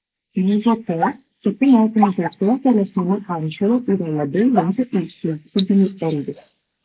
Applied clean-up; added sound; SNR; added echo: neural mask model Resemble Enhance denoiser.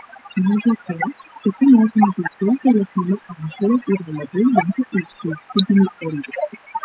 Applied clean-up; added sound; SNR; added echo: classical method spectral subtraction.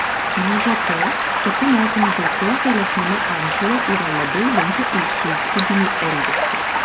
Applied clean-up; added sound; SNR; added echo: none; Stream; -3 dB; none.